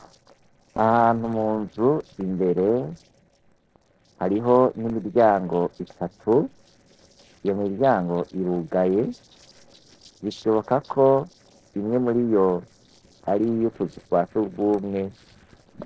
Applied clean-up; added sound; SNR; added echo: neural separator model SepFormer DNS4.